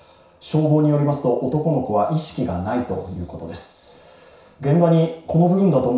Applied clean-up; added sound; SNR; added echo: none; none; none; reverberation time 0.6 s.